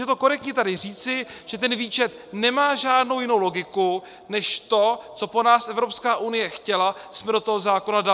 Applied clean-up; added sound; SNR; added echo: none; none; none; none.